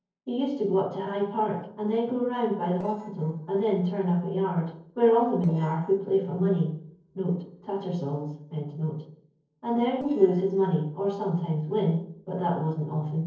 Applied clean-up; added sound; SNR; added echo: neural separator model SepFormer DNS4.